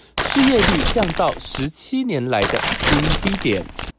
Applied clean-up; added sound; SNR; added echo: none; Tearing; 1 dB; none.